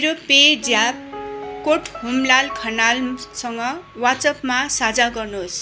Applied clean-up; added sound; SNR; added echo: none; Piano; 17 dB; none.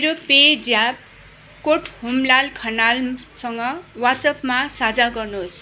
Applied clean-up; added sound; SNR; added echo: none; none; none; none.